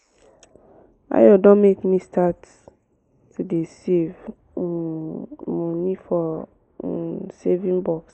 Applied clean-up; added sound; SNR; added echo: neural mask model Resemble Enhance denoiser.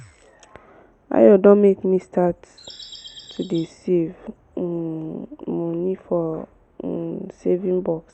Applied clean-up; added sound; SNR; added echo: none; Bird vocalization, bird call, bird song; 19 dB; none.